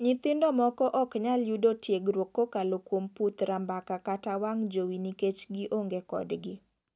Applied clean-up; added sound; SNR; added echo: none; none; none; none.